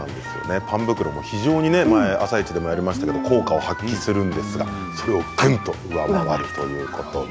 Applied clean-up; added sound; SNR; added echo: none; none; none; none.